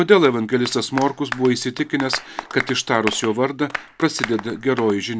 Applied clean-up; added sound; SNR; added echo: none; Applause; 12 dB; none.